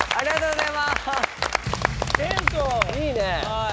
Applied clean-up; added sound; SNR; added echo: none; none; none; none.